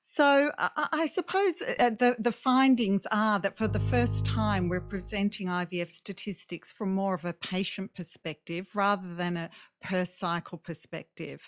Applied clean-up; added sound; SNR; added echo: classical method log-MMSE.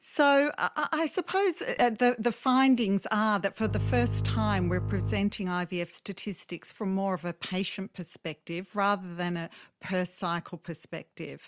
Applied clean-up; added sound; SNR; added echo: none; Bowed string instrument; 2 dB; none.